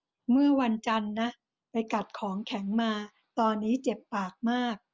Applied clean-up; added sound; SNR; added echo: none; none; none; none.